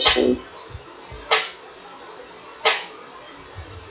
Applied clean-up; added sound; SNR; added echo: classical method log-MMSE.